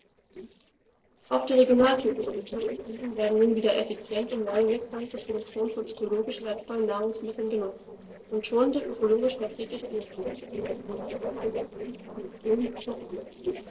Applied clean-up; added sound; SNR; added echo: neural separator model SepFormer DNS4.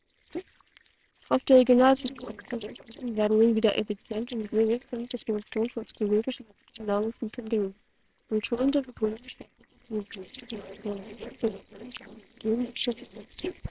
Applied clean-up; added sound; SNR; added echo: neural separator model SepFormer WHAMR!.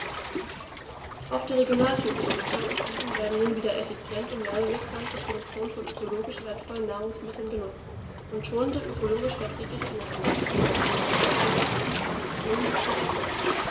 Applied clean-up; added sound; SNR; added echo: none; Waves, surf; -1 dB; reverberation time 1.7 s.